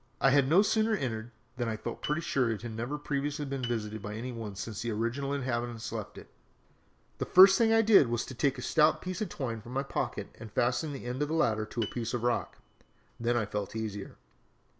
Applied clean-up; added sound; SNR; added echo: none; Piano; 18 dB; none.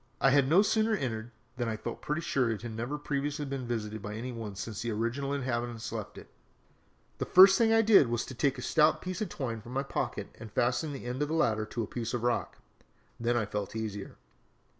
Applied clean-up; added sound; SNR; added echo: none; none; none; none.